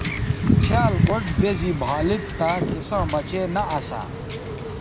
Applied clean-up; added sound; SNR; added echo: none; Wind / Ocean / Boat, Water vehicle; -1 dB; none.